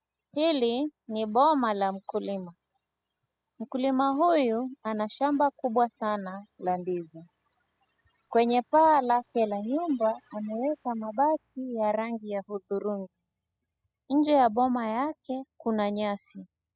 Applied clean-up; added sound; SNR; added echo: classical method spectral subtraction.